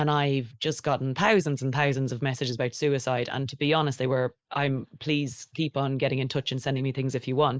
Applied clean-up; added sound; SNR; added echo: neural mask model Resemble Enhance denoiser.